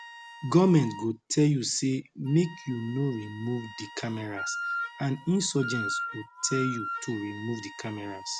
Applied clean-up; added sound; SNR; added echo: none; Wind instrument, woodwind instrument; 10 dB; none.